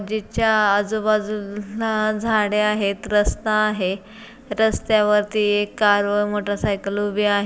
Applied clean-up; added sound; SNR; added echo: none; none; none; none.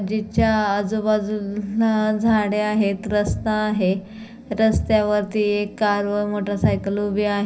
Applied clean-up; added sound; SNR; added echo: none; none; none; reverberation time 0.5 s.